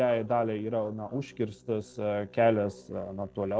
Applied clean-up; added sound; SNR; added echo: neural separator model SepFormer DNS4.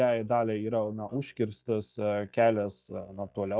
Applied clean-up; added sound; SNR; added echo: neural mask model DeepFilterNet 3.